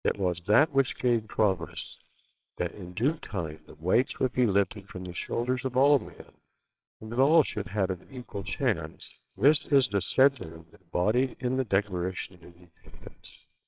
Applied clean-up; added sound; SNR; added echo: neural separator model SepFormer WHAMR!.